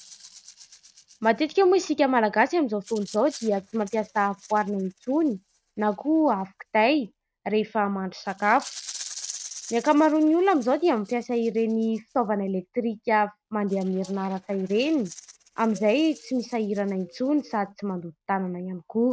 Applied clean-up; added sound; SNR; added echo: neural mask model RNNoise.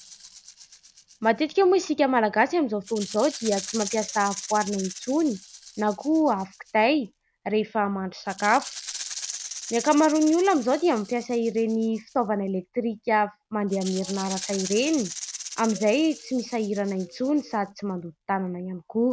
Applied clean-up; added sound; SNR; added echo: none; Rattle (instrument); 15 dB; none.